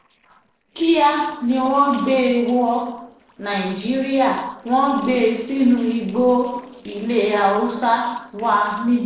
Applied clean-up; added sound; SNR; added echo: neural separator model SepFormer DNS4.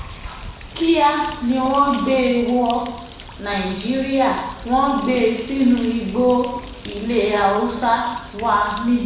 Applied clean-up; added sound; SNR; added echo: none; Bird; 17 dB; reverberation time 0.9 s.